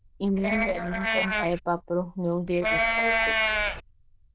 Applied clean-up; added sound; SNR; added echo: neural diffusion model UNIVERSE++.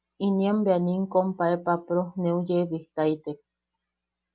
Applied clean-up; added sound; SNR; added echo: none; none; none; none.